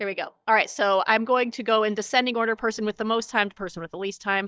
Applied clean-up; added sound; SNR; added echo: neural mask model DeepFilterNet 3.